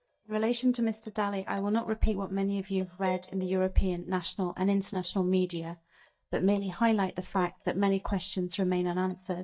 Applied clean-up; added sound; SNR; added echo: neural mask model DeepFilterNet 3.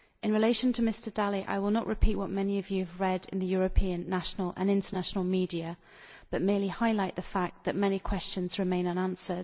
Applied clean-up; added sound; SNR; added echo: none; none; none; none.